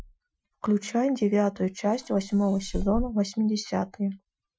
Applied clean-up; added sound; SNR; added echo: classical method Wiener filter.